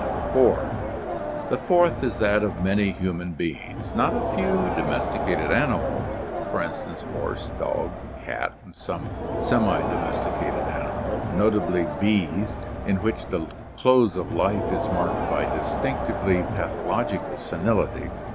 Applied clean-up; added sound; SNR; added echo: none; Crowd; 3 dB; none.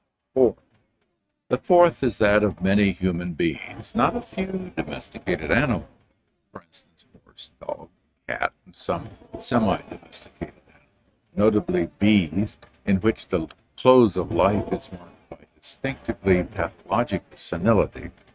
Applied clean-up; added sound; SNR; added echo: neural mask model RNNoise.